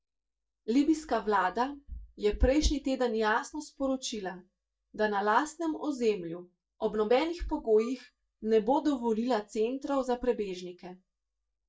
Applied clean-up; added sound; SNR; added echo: neural mask model DeepFilterNet 3.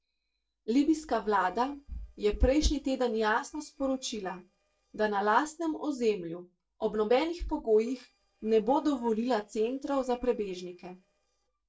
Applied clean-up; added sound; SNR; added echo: neural separator model SepFormer DNS4.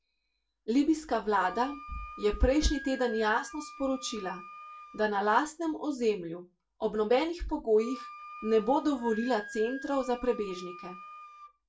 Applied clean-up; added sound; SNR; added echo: none; Wind instrument, woodwind instrument; 17 dB; reverberation time 0.2 s.